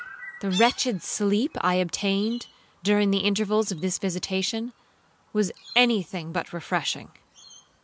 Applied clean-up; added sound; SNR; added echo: none; Chirp, tweet; 17 dB; none.